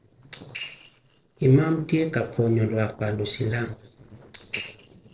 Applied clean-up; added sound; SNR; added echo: neural separator model SepFormer DNS4.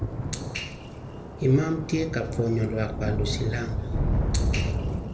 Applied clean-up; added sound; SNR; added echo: none; Thunder / Rain; 0 dB; reverberation time 1.8 s.